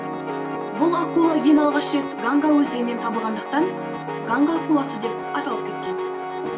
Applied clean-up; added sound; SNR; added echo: none; Piano; 6 dB; reverberation time 0.2 s.